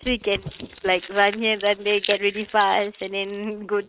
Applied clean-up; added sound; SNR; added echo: neural mask model RNNoise.